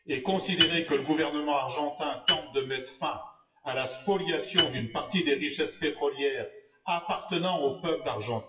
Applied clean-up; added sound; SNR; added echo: classical method WPE with log-MMSE.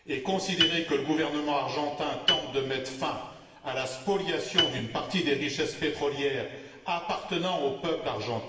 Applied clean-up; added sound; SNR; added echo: none; Piano; 4 dB; reverberation time 1.4 s.